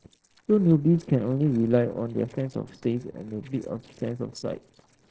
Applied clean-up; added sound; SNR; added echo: neural separator model SepFormer DNS4.